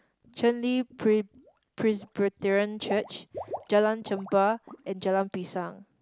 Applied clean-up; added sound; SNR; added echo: none; Water / Liquid; 18 dB; none.